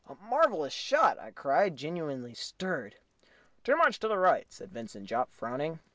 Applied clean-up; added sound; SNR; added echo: none; none; none; none.